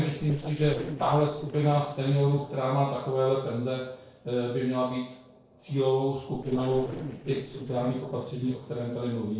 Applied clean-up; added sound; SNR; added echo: neural separator model SepFormer DNS4.